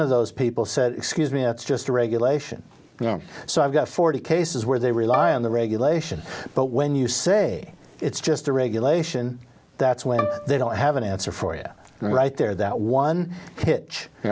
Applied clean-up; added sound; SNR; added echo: none; Bowed string instrument; 12 dB; none.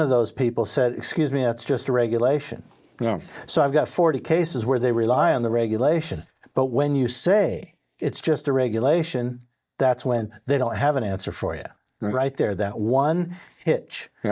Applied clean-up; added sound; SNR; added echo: neural mask model DeepFilterNet 3.